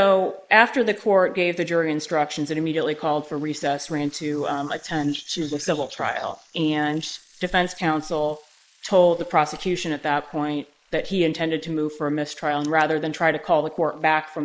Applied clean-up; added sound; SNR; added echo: neural mask model Resemble Enhance denoiser.